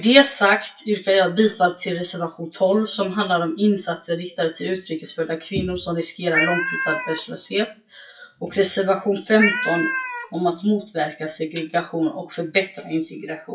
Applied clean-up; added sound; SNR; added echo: classical method WPE with log-MMSE.